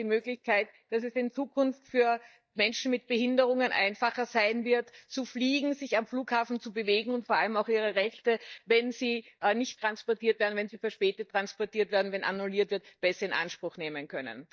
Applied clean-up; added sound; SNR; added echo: neural mask model DeepFilterNet 3.